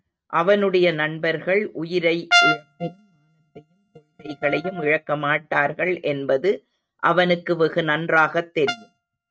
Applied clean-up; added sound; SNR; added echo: neural mask model RNNoise.